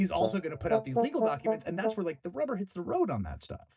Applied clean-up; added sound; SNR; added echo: neural mask model DeepFilterNet 3.